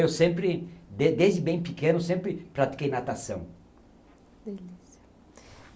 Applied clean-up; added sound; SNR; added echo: none; none; none; none.